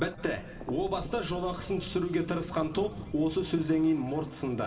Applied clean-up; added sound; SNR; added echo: none; Thunder; 16 dB; reverberation time 2.1 s.